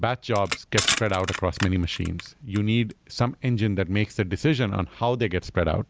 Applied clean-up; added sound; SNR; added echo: none; Crushing; 7 dB; none.